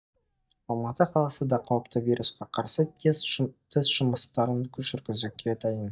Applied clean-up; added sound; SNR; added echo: neural mask model DeepFilterNet 3.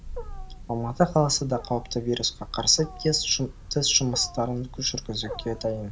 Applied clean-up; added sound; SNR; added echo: none; Wild animals; 13 dB; none.